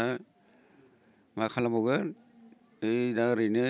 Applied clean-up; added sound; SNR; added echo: none; none; none; none.